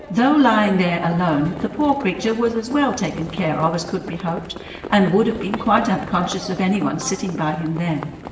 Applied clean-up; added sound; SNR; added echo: none; Livestock, farm animals, working animals; 13 dB; reverberation time 0.8 s.